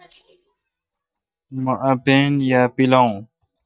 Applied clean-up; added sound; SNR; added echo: neural mask model DeepFilterNet 3.